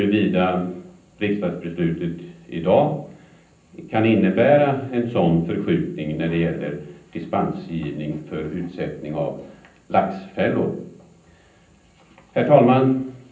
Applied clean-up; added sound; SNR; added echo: none; none; none; reverberation time 0.6 s.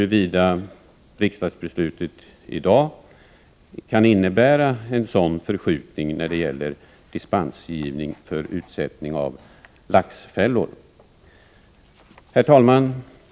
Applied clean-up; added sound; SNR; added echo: none; none; none; none.